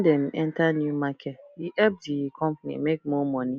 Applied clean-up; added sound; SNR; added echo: none; none; none; none.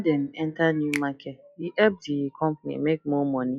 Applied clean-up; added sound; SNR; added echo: classical method log-MMSE.